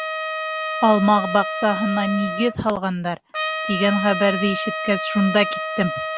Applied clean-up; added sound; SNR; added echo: none; Trumpet; 5 dB; none.